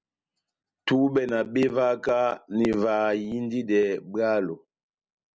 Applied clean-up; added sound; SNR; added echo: none; none; none; none.